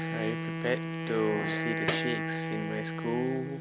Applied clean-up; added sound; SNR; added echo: none; Wind instrument, woodwind instrument + Tambourine; -2 dB; none.